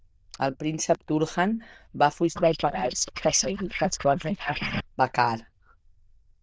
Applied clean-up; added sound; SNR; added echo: neural diffusion model UNIVERSE++.